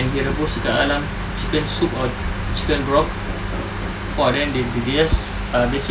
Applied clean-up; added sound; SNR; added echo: none; none; none; none.